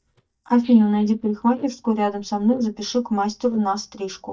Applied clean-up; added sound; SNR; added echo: neural mask model DeepFilterNet 3.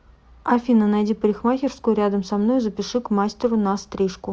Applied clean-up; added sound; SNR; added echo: none; none; none; none.